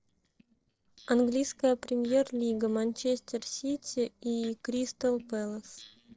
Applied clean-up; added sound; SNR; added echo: neural separator model SepFormer DNS4.